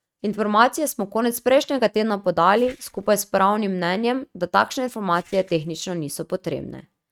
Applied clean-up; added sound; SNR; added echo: neural mask model RNNoise.